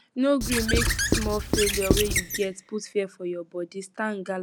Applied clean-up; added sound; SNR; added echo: none; Squeak / Writing; -2 dB; none.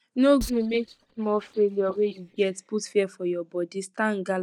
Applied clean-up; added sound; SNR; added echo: neural mask model DeepFilterNet 3.